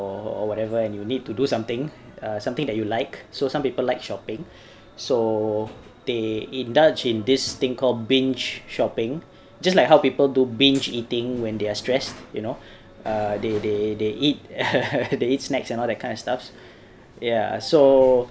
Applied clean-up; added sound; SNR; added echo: none; none; none; none.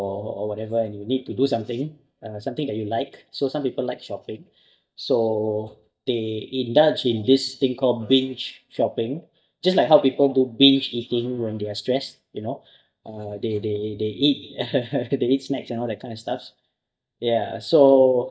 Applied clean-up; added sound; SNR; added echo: neural mask model DeepFilterNet 3.